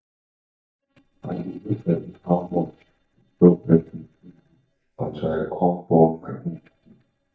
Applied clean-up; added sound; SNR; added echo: neural mask model DeepFilterNet 3.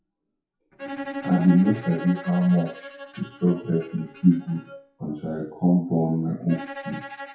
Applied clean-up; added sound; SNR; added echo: classical method WPE with log-MMSE.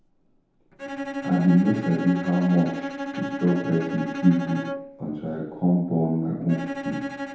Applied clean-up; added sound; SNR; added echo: none; Bowed string instrument; 9 dB; reverberation time 0.8 s.